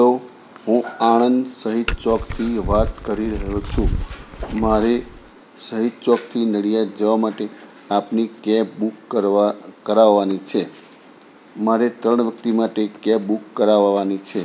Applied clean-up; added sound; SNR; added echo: none; Glass; 6 dB; none.